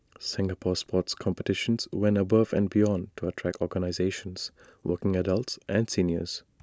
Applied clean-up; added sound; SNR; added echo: none; none; none; none.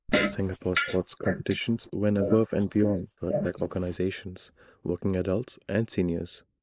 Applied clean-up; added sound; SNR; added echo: neural mask model Resemble Enhance denoiser.